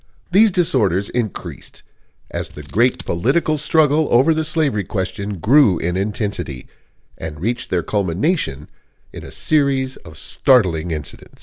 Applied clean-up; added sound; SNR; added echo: none; Scissors; 19 dB; none.